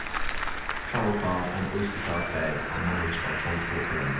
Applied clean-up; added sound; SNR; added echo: none; Cricket; 1 dB; reverberation time 0.9 s.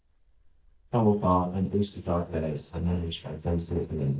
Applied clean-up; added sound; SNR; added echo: neural mask model DeepFilterNet 3.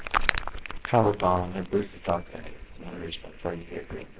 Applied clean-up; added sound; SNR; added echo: neural separator model SepFormer WHAMR!.